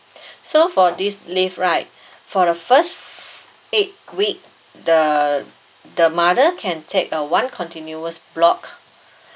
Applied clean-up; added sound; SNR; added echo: none; none; none; none.